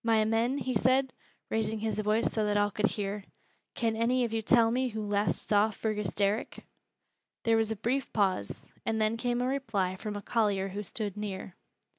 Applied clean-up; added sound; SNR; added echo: none; none; none; none.